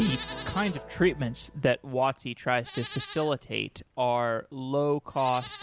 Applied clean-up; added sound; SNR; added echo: none; Livestock, farm animals, working animals; 15 dB; none.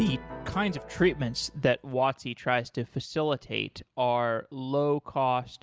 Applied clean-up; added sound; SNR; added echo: none; none; none; none.